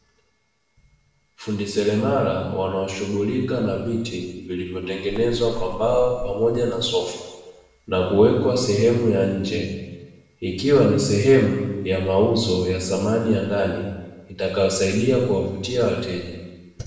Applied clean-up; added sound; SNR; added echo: none; Water / Splash, splatter; 9 dB; reverberation time 1.0 s.